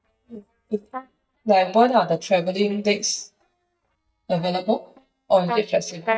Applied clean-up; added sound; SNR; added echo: neural mask model DeepFilterNet 3.